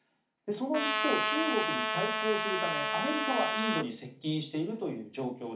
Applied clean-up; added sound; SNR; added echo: none; Trumpet; -2 dB; reverberation time 0.4 s.